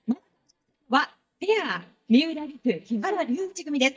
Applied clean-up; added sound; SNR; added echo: neural mask model DeepFilterNet 3.